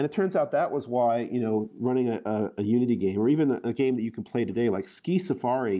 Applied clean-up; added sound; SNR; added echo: none; none; none; none.